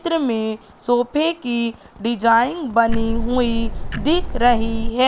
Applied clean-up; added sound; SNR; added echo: none; Tick-tock; 1 dB; none.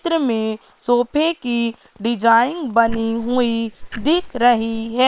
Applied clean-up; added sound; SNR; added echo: neural separator model SepFormer WHAM!.